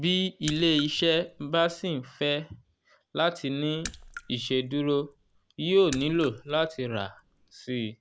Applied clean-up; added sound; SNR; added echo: none; Raindrop / Splash, splatter; 17 dB; none.